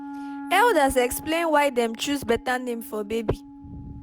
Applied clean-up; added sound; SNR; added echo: none; Wind instrument, woodwind instrument; 15 dB; none.